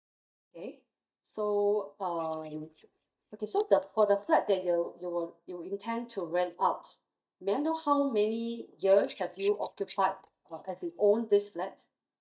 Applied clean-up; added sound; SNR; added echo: neural mask model DeepFilterNet 3.